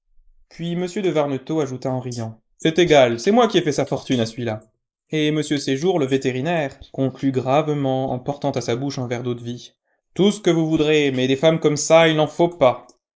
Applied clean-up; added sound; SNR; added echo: neural mask model Resemble Enhance denoiser.